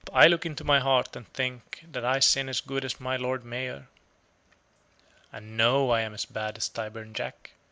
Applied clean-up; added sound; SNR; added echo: none; none; none; none.